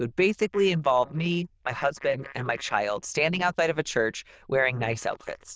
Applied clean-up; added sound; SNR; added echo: neural diffusion model UNIVERSE++.